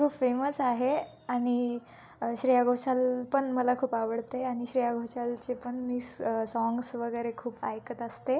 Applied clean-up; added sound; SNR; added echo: none; none; none; none.